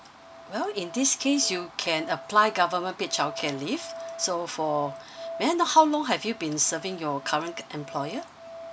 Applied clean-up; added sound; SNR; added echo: none; Musical instrument; 16 dB; none.